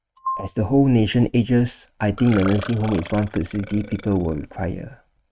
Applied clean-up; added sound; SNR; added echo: neural mask model RNNoise.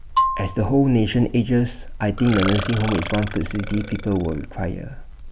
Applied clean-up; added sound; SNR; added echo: none; Marimba, xylophone + Burping, eructation; 7 dB; none.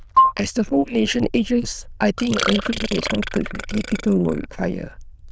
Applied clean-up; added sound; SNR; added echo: neural diffusion model UNIVERSE++.